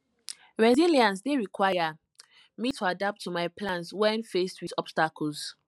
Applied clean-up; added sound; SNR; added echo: none; none; none; none.